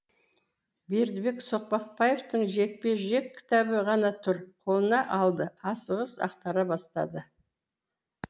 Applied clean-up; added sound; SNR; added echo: none; none; none; none.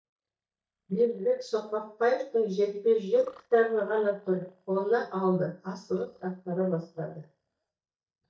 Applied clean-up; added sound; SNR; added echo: neural mask model DeepFilterNet 3.